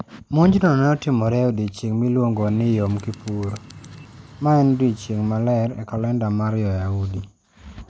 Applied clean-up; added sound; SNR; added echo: none; Bird; 19 dB; none.